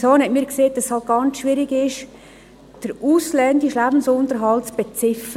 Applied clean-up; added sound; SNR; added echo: none; none; none; none.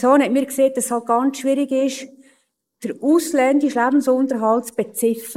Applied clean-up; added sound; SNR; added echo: neural mask model Resemble Enhance denoiser.